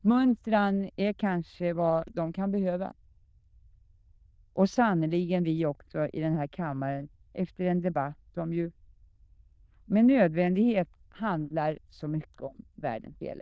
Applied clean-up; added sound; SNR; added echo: neural diffusion model UNIVERSE++.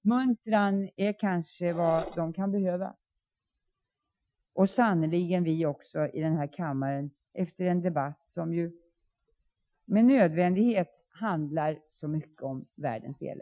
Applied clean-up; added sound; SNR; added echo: classical method Wiener filter.